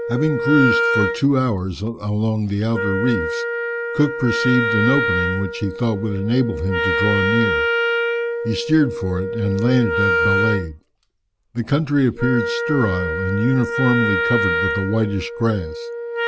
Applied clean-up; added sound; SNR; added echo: none; Wind instrument, woodwind instrument; 2 dB; none.